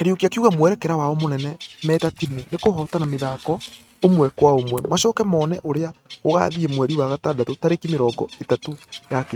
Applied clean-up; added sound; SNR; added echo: neural mask model RNNoise.